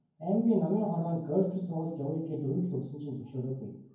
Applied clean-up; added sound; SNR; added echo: none; none; none; reverberation time 0.9 s.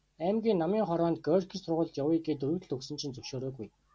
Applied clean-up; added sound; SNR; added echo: none; none; none; none.